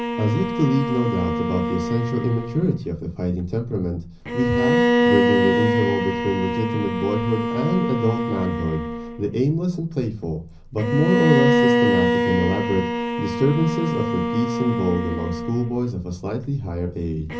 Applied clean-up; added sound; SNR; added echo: none; Bowed string instrument; 0 dB; reverberation time 0.5 s.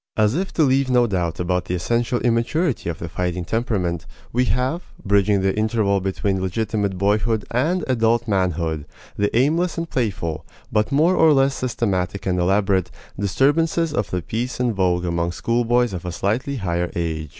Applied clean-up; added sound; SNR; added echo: none; none; none; none.